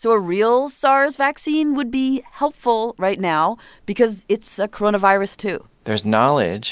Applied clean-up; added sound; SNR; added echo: none; none; none; none.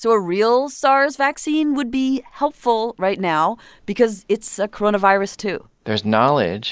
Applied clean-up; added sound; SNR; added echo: neural mask model Resemble Enhance denoiser.